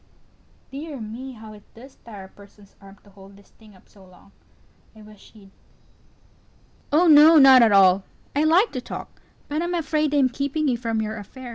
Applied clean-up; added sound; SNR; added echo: none; none; none; none.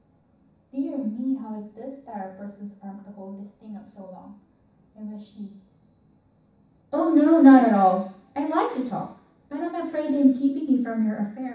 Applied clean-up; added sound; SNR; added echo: none; none; none; reverberation time 0.7 s.